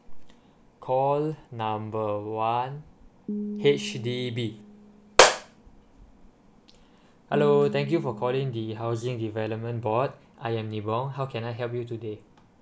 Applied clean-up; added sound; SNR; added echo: none; Piano; 12 dB; none.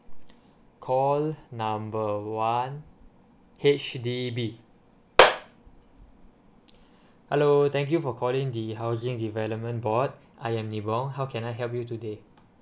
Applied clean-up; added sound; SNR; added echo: none; none; none; none.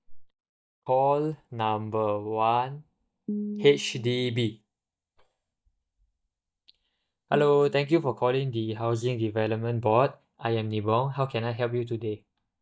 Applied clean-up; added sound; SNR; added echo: neural mask model DeepFilterNet 3.